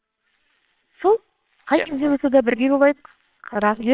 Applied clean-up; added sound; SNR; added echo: neural separator model SepFormer WHAMR!.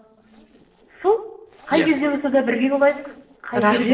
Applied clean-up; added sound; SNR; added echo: neural separator model SepFormer DNS4.